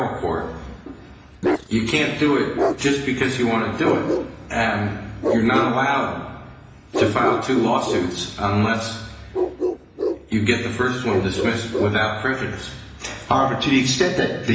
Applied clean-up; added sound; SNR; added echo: none; Bark; 6 dB; reverberation time 1.0 s.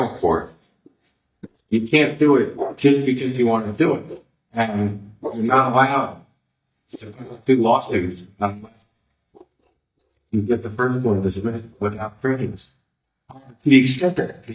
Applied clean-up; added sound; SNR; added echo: neural mask model DeepFilterNet 3.